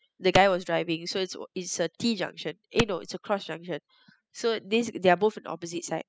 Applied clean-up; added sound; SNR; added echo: classical method spectral subtraction.